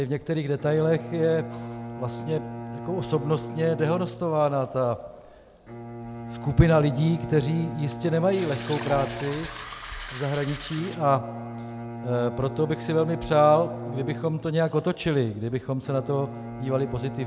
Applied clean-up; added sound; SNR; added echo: none; Bowed string instrument + Fill (with liquid); 10 dB; none.